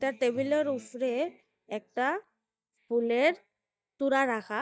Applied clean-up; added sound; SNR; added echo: neural mask model DeepFilterNet 3.